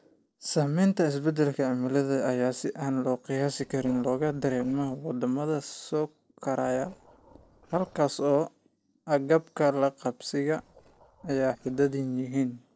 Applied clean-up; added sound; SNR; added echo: neural separator model SepFormer DNS4.